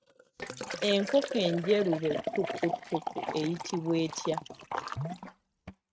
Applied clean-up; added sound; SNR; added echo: neural mask model RNNoise.